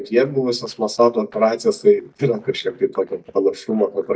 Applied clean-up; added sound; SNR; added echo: neural mask model DeepFilterNet 3.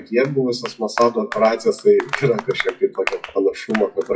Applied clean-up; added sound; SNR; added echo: classical method WPE with log-MMSE.